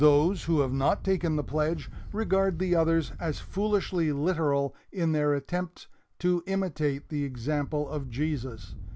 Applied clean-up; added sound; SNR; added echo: none; Wind; 13 dB; none.